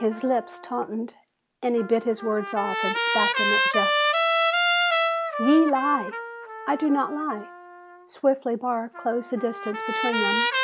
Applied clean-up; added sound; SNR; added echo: none; Trumpet; 0 dB; none.